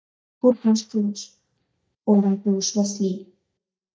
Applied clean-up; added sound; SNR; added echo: neural mask model DeepFilterNet 3.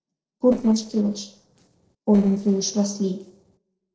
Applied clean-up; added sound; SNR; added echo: neural separator model SepFormer DNS4.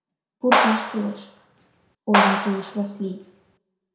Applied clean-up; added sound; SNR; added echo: none; Clapping; -3 dB; reverberation time 0.6 s.